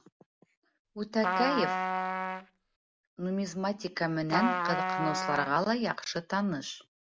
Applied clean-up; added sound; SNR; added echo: none; Trumpet; 0 dB; none.